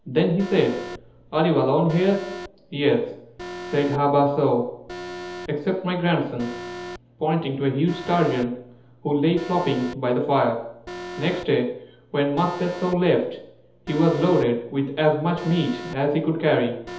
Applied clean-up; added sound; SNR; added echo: none; Alarm; 15 dB; reverberation time 0.8 s.